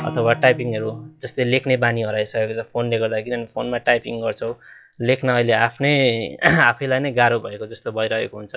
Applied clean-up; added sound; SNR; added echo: classical method log-MMSE.